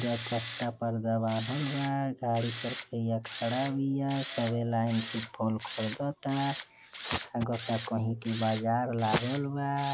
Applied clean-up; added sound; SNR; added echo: none; Tools; 10 dB; none.